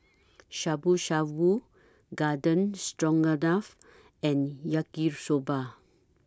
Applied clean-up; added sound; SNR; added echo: none; none; none; none.